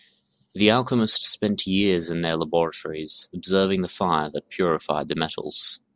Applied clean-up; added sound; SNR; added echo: none; none; none; none.